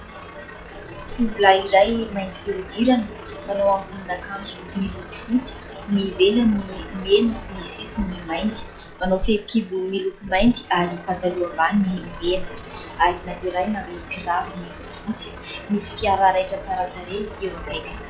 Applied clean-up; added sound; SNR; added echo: classical method log-MMSE.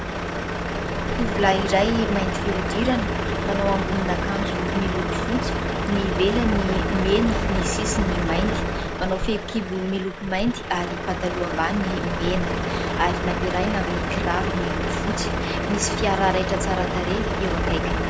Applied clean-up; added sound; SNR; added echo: none; Truck; -1 dB; none.